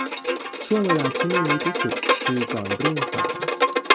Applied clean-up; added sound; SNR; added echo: none; Bowed string instrument; -4 dB; none.